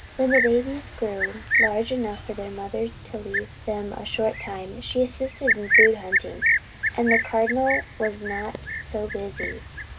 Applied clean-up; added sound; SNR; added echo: none; Cricket; -3 dB; none.